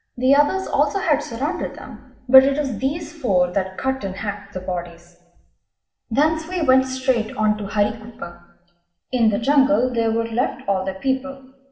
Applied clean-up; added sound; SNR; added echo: none; none; none; reverberation time 0.9 s.